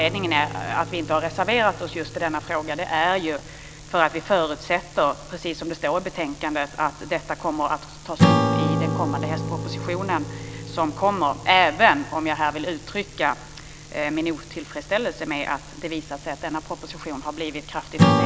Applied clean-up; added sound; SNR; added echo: none; Acoustic guitar / Strum; 4 dB; none.